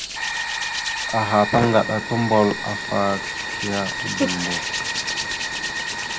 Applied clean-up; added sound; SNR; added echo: none; Fire + Hands; 2 dB; none.